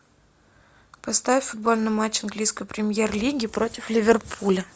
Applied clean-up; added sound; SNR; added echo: none; none; none; none.